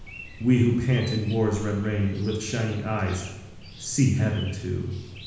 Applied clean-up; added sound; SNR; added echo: none; Chirp, tweet; 17 dB; reverberation time 1.1 s.